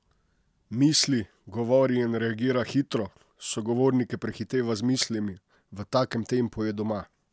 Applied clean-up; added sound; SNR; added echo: none; none; none; none.